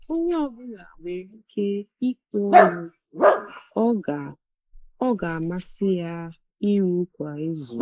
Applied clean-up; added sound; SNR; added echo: neural mask model Resemble Enhance denoiser.